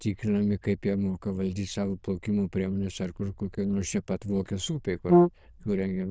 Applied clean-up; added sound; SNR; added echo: neural diffusion model UNIVERSE++.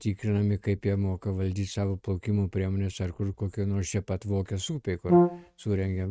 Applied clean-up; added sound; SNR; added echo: neural mask model RNNoise.